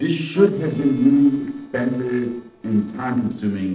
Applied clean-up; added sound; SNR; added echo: neural separator model SepFormer DNS4.